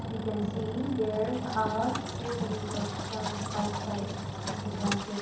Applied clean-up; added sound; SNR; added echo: none; Engine; 1 dB; reverberation time 2.2 s.